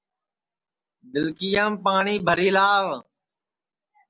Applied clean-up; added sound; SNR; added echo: none; none; none; none.